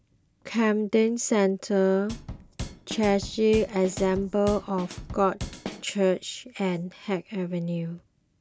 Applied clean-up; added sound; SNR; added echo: none; Drum kit; 11 dB; none.